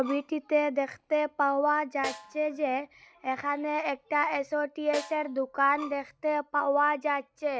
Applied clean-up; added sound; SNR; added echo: none; Snare drum + Bowed string instrument; 16 dB; none.